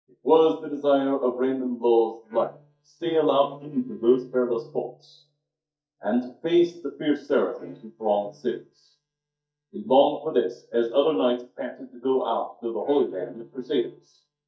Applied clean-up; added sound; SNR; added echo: neural mask model DeepFilterNet 3.